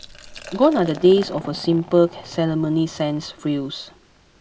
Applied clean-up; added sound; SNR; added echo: none; Liquid; 19 dB; none.